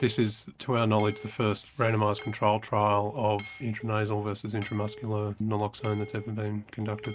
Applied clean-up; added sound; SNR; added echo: none; Telephone + Hammer / Chink, clink; 13 dB; none.